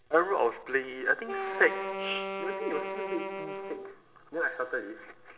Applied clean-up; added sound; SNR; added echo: none; Wind instrument, woodwind instrument; 5 dB; reverberation time 2.2 s.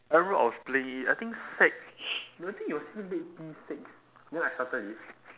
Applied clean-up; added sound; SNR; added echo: none; none; none; none.